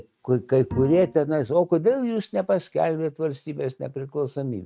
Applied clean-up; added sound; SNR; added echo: neural mask model RNNoise.